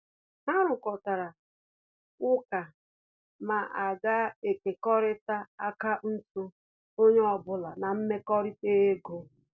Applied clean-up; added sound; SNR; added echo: none; none; none; none.